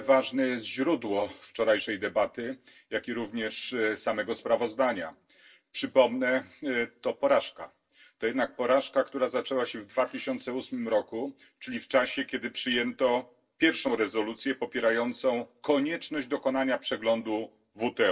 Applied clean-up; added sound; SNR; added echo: neural separator model SepFormer DNS4.